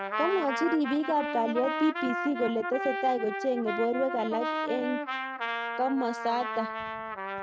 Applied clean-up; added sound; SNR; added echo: neural mask model RNNoise.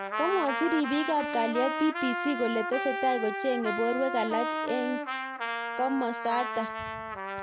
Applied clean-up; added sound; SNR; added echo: none; Trumpet; 3 dB; none.